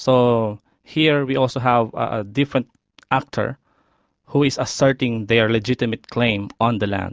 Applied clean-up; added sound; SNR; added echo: none; none; none; none.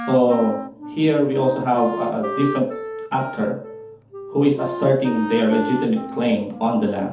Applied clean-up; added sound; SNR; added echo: none; Wind instrument, woodwind instrument; 10 dB; reverberation time 0.6 s.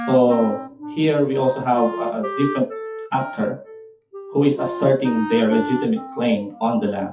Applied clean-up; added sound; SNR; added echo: classical method WPE with log-MMSE.